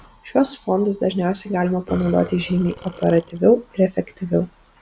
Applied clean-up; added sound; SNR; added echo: none; Burping, eructation; 17 dB; none.